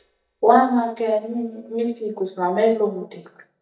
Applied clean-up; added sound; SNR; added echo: neural mask model DeepFilterNet 3.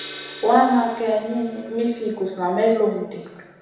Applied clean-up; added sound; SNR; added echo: none; Gong; 17 dB; reverberation time 0.9 s.